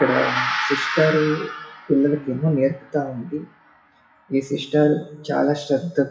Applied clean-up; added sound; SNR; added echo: classical method WPE with log-MMSE.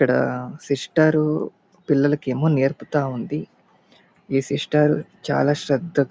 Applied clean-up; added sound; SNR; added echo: none; none; none; none.